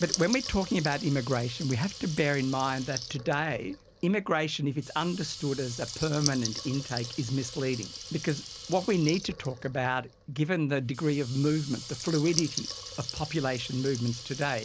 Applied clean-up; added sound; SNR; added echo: none; Water tap, faucet / Liquid; 11 dB; none.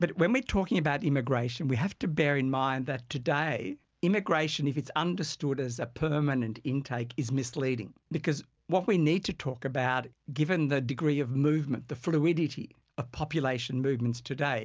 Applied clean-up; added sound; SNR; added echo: none; none; none; none.